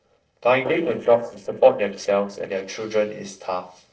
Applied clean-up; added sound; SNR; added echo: neural separator model SepFormer DNS4.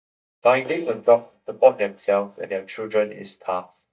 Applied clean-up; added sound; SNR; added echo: neural mask model DeepFilterNet 3.